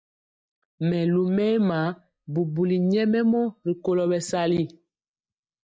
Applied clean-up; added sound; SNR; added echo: neural mask model DeepFilterNet 3.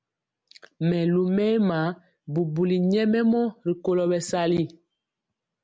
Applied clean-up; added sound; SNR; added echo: none; none; none; none.